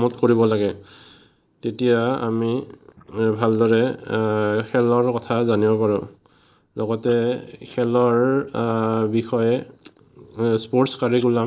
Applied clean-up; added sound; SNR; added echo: neural mask model Resemble Enhance denoiser.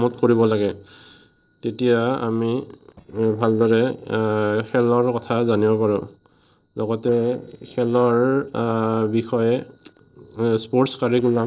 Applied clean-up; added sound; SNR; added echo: neural separator model SepFormer DNS4.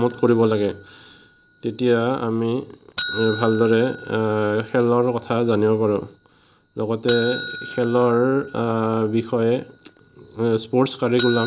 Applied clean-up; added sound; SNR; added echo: none; Bell; 15 dB; none.